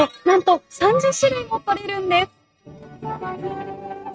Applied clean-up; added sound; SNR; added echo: neural mask model RNNoise.